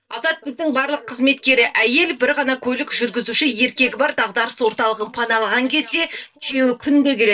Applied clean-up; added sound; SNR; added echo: neural mask model DeepFilterNet 3.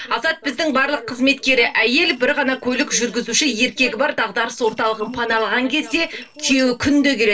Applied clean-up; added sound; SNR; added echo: neural separator model SepFormer DNS4.